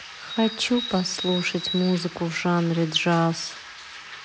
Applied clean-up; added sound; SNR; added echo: none; Bird; 10 dB; none.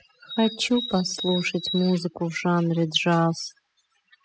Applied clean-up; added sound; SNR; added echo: classical method spectral subtraction.